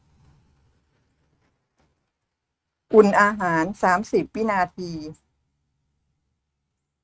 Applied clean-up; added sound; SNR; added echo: neural mask model RNNoise.